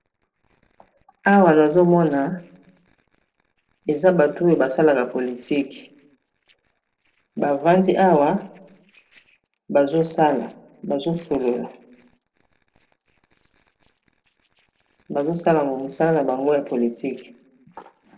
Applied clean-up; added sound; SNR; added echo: neural separator model SepFormer DNS4.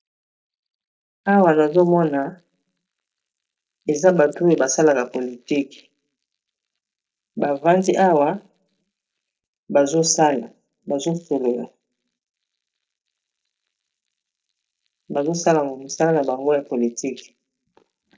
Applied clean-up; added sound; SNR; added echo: neural mask model DeepFilterNet 3.